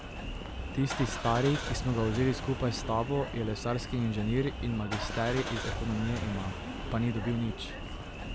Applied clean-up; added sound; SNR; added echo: none; Engine starting / Car; 5 dB; none.